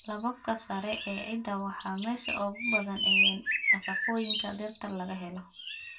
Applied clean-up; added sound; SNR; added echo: none; Bird; -2 dB; reverberation time 0.2 s.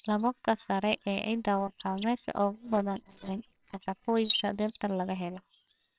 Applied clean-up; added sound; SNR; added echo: neural separator model SepFormer WHAMR!.